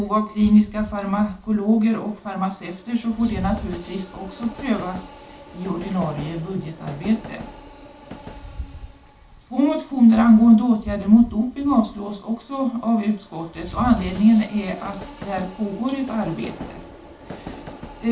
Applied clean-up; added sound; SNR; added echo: none; Train; 16 dB; reverberation time 0.3 s.